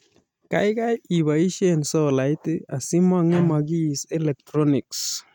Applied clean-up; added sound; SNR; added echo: neural mask model RNNoise.